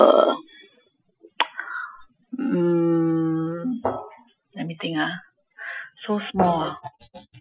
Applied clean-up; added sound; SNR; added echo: classical method Wiener filter.